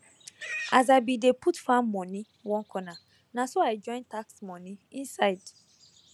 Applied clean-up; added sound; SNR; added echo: none; Livestock, farm animals, working animals; 19 dB; none.